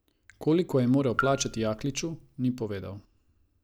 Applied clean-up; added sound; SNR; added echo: none; Raindrop / Drip; 8 dB; none.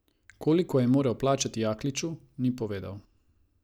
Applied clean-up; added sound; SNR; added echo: none; none; none; none.